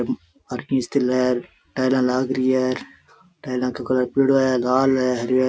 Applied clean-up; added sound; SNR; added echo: none; none; none; none.